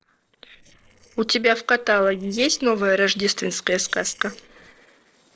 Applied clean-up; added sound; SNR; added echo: neural separator model SepFormer DNS4.